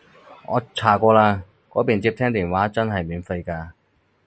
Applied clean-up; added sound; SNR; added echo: none; none; none; none.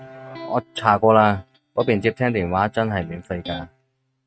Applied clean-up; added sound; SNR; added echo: neural mask model RNNoise.